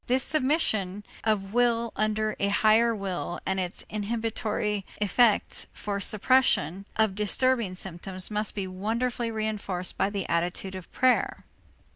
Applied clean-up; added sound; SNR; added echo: none; none; none; none.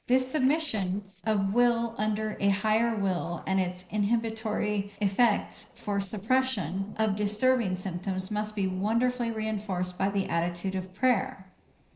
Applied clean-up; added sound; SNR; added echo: neural separator model SepFormer DNS4.